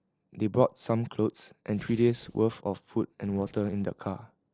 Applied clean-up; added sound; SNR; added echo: neural separator model SepFormer DNS4.